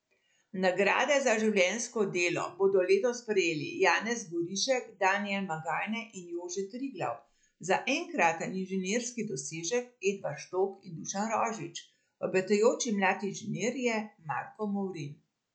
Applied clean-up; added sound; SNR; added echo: none; none; none; none.